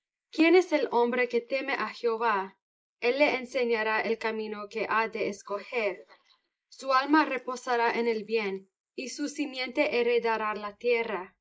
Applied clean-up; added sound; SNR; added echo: neural mask model Resemble Enhance denoiser.